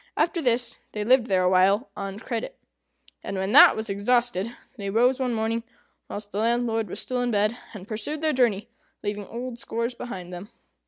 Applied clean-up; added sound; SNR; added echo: none; none; none; none.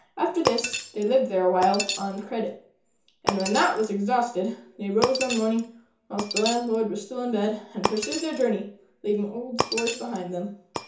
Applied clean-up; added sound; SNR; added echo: none; Shatter; 7 dB; reverberation time 0.6 s.